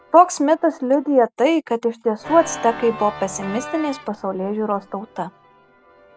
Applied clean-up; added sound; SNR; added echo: none; Organ; 17 dB; none.